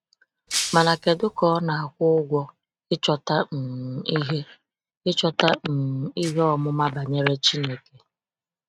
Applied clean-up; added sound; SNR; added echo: neural mask model RNNoise.